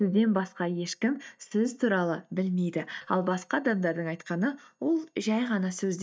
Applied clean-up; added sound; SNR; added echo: neural mask model DeepFilterNet 3.